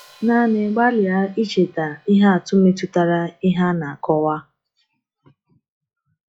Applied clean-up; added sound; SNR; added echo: classical method log-MMSE.